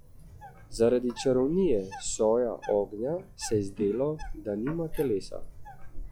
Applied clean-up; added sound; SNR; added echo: classical method log-MMSE.